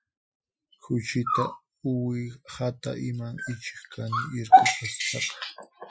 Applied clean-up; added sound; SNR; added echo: classical method Wiener filter.